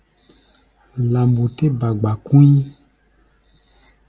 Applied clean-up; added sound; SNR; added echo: none; none; none; none.